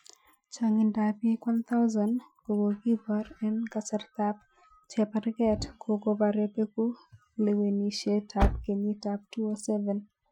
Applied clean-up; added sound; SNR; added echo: classical method Wiener filter.